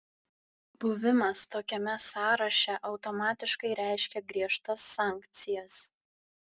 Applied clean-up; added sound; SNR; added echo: none; none; none; none.